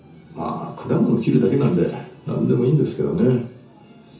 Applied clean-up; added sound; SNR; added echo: none; none; none; reverberation time 0.6 s.